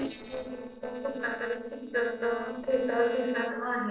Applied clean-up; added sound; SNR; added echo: neural separator model SepFormer DNS4.